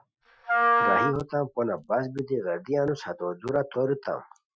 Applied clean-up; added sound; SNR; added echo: classical method Wiener filter.